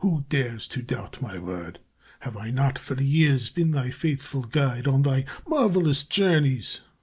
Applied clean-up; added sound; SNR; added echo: none; none; none; none.